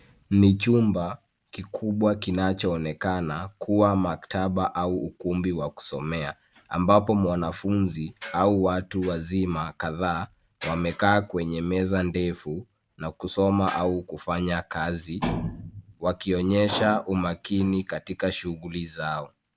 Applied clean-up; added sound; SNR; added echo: none; none; none; none.